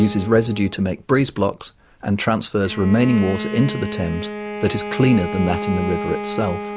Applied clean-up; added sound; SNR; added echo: none; Bowed string instrument; 9 dB; none.